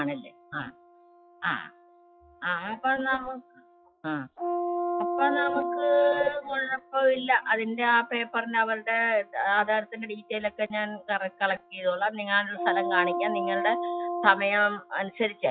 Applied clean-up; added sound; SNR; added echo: classical method log-MMSE.